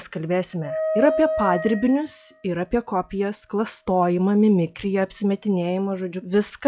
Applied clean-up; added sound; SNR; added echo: classical method log-MMSE.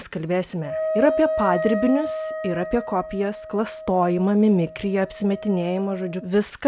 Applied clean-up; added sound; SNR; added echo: none; Wind instrument, woodwind instrument; 7 dB; none.